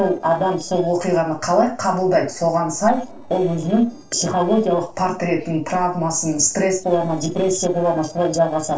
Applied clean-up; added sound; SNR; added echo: neural separator model SepFormer DNS4.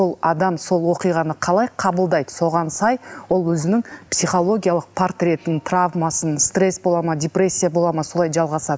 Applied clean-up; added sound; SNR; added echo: none; none; none; none.